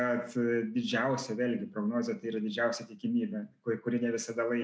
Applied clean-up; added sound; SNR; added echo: none; none; none; none.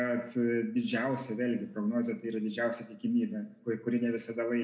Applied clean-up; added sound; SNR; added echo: none; none; none; reverberation time 0.9 s.